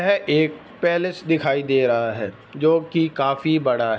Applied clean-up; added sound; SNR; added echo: none; none; none; none.